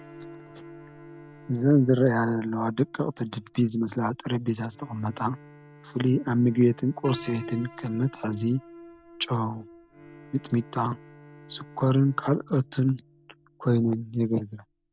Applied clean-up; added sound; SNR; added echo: none; Bowed string instrument + Piano; 20 dB; none.